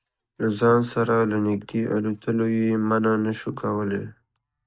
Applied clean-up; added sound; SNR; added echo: neural mask model DeepFilterNet 3.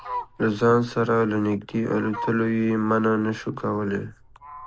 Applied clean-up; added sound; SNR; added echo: none; Fowl; 16 dB; none.